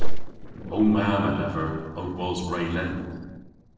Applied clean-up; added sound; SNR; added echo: neural separator model SepFormer DNS4.